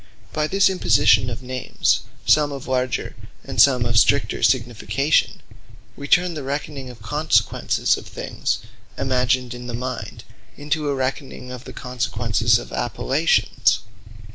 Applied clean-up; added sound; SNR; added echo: none; none; none; none.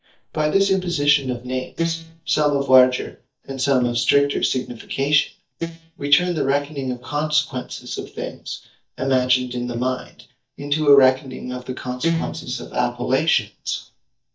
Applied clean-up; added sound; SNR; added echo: neural mask model DeepFilterNet 3.